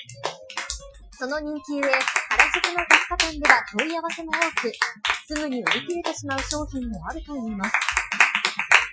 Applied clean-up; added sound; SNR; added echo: classical method Wiener filter.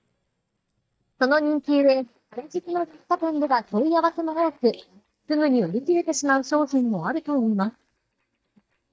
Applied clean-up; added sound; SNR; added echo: neural mask model DeepFilterNet 3.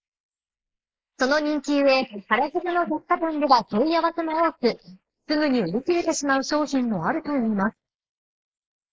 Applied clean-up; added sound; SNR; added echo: neural mask model Resemble Enhance denoiser.